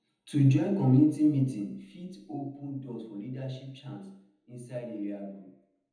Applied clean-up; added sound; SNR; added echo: none; none; none; reverberation time 1.0 s.